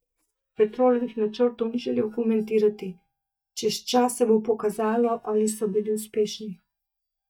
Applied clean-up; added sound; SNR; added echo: neural mask model DeepFilterNet 3.